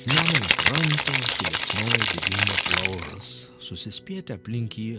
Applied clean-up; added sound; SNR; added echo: none; Rattle (instrument); -4 dB; none.